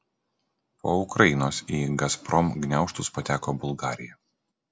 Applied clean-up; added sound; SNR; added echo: none; none; none; none.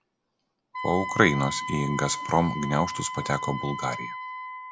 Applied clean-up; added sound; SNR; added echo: none; Wind instrument, woodwind instrument; 7 dB; none.